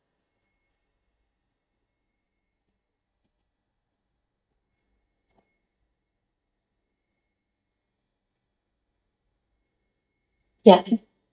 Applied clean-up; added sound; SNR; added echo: neural mask model DeepFilterNet 3.